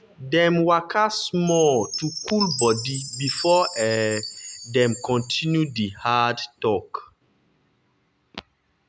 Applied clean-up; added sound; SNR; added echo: none; Chime; 12 dB; none.